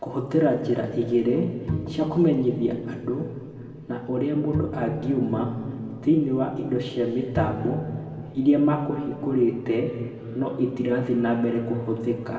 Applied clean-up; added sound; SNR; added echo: none; Bowed string instrument; 10 dB; reverberation time 2.0 s.